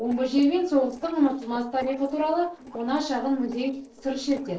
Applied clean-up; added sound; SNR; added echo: neural separator model SepFormer DNS4.